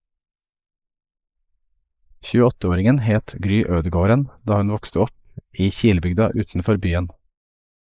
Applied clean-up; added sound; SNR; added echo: neural mask model Resemble Enhance denoiser.